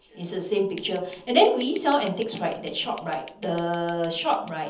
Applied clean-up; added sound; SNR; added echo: none; Scissors; 9 dB; reverberation time 0.7 s.